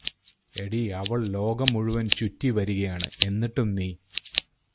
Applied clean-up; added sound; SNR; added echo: none; Scissors; 7 dB; none.